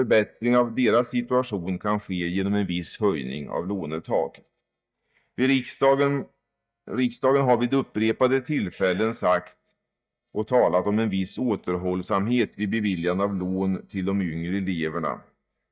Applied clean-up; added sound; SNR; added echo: neural mask model DeepFilterNet 3.